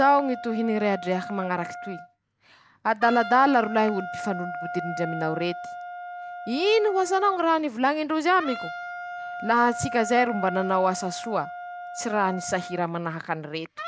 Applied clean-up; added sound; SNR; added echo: none; Wind instrument, woodwind instrument; 11 dB; none.